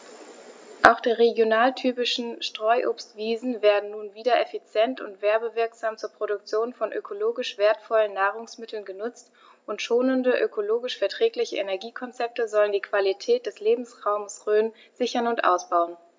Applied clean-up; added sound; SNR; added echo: none; none; none; none.